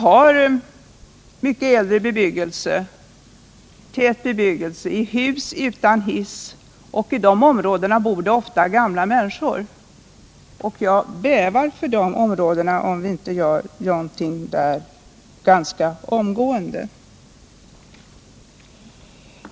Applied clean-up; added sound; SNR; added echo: none; none; none; none.